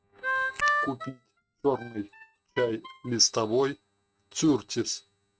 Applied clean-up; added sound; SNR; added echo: neural mask model RNNoise.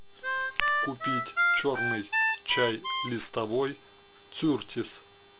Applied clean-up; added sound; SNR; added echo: none; Harmonica; -2 dB; none.